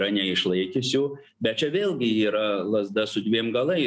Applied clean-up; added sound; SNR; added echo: none; none; none; none.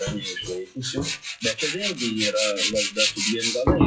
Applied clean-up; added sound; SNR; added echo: classical method WPE with log-MMSE.